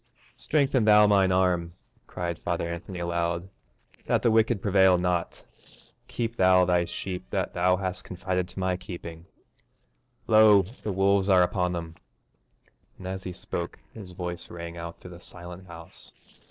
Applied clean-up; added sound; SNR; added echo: neural separator model SepFormer DNS4.